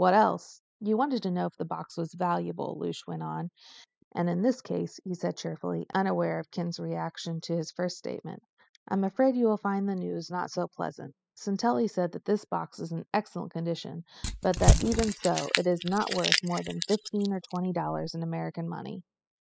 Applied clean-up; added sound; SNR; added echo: classical method spectral subtraction.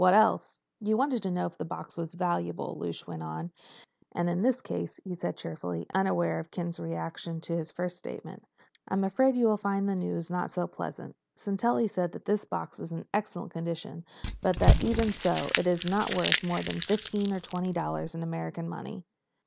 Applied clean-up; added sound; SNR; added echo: none; Crumpling, crinkling / Crushing; -1 dB; none.